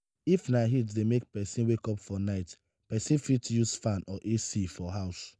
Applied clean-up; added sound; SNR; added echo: none; none; none; none.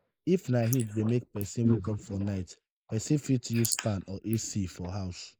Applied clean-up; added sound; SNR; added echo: neural mask model Resemble Enhance denoiser.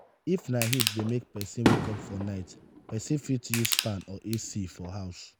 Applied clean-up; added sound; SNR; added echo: none; Fireworks + Crushing; 1 dB; none.